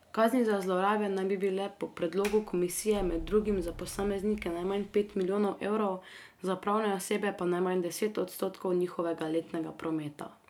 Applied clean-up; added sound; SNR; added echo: none; Sliding door; 14 dB; none.